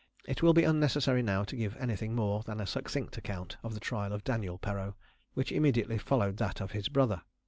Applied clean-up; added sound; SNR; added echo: none; none; none; none.